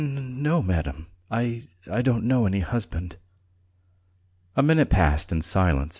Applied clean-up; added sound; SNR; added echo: none; none; none; none.